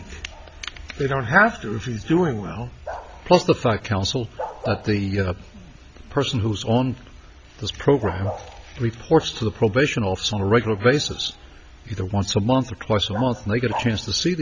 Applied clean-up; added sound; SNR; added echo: none; Bark; 17 dB; none.